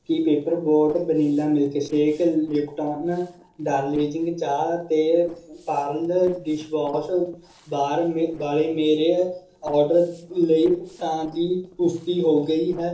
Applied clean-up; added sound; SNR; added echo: neural separator model SepFormer DNS4.